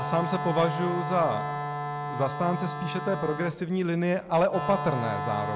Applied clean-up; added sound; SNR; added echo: none; Wind instrument, woodwind instrument; 5 dB; none.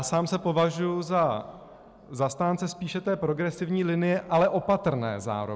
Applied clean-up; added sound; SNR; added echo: none; none; none; none.